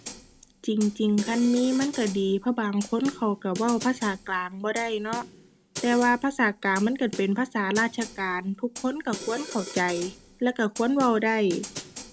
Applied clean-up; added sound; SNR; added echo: none; Snare drum; 15 dB; none.